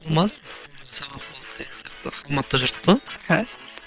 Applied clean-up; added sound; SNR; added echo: neural separator model SepFormer WHAM!.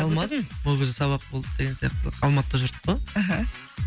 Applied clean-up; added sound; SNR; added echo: none; none; none; none.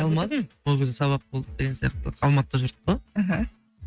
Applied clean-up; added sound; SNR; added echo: neural mask model RNNoise.